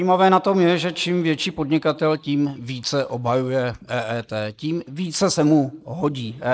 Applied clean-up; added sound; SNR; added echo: neural mask model Resemble Enhance denoiser.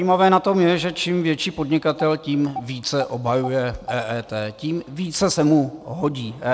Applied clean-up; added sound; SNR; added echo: none; Telephone; 15 dB; none.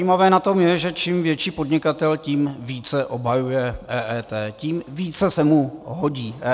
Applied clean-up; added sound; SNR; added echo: none; none; none; none.